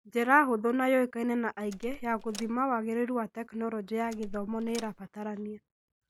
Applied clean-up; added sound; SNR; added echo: none; Door; 14 dB; none.